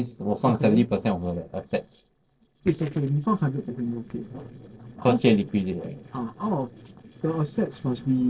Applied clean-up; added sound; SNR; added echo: neural separator model SepFormer DNS4.